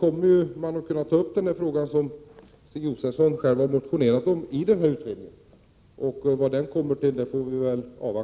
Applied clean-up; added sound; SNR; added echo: none; none; none; none.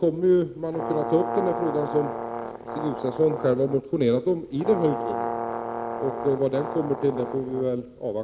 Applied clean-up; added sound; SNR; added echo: none; Brass instrument; 7 dB; none.